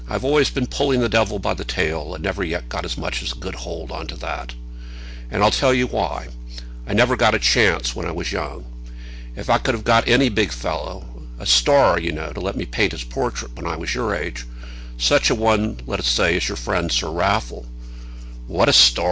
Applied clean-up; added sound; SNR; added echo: none; none; none; none.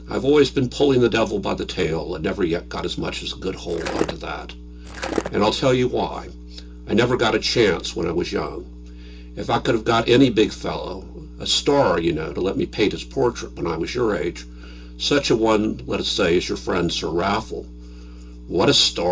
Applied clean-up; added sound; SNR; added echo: none; Skateboard; 5 dB; reverberation time 0.2 s.